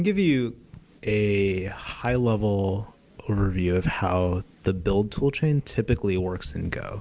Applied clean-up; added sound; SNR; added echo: none; none; none; none.